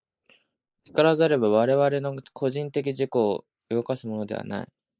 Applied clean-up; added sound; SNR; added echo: neural mask model Resemble Enhance denoiser.